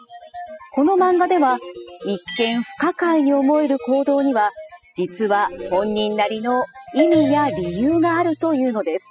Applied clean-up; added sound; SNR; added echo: classical method spectral subtraction.